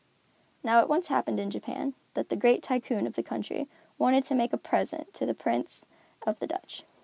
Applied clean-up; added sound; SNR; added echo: none; none; none; none.